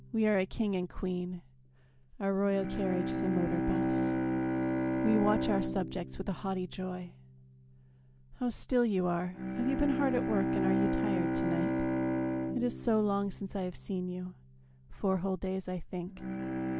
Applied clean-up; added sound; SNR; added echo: none; Bowed string instrument; 1 dB; none.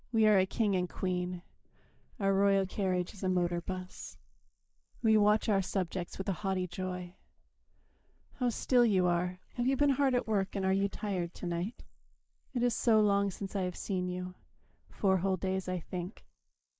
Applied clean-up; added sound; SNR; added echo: neural mask model Resemble Enhance denoiser.